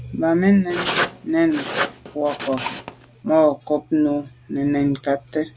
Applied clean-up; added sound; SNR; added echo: none; Writing; 4 dB; none.